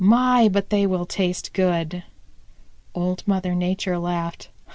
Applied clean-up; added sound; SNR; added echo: none; none; none; none.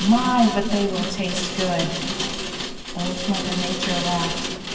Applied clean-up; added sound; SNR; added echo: none; Rain; 5 dB; reverberation time 2.6 s.